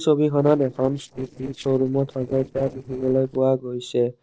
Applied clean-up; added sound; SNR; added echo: neural separator model SepFormer DNS4.